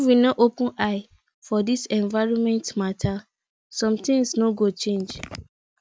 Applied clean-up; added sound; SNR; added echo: none; none; none; none.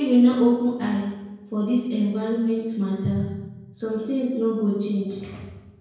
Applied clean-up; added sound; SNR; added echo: none; none; none; reverberation time 1.0 s.